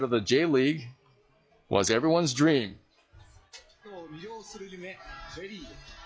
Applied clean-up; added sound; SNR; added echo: classical method log-MMSE.